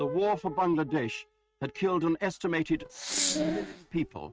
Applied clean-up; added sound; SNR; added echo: neural mask model RNNoise.